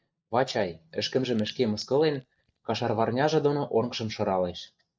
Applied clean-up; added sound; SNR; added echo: neural mask model DeepFilterNet 3.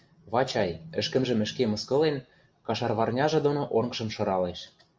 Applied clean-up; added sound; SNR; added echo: none; none; none; none.